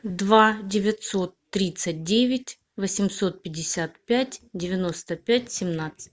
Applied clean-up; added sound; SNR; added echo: none; none; none; none.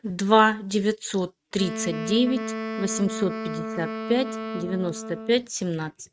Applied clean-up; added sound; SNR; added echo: neural mask model RNNoise.